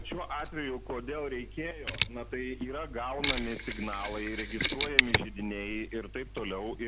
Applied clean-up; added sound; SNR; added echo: none; Mechanisms; -3 dB; none.